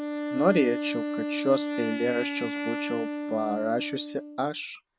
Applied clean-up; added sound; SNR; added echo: none; Wind instrument, woodwind instrument; 4 dB; none.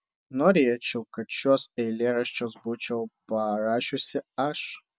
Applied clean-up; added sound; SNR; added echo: none; none; none; none.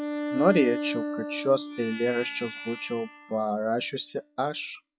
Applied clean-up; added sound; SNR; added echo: classical method log-MMSE.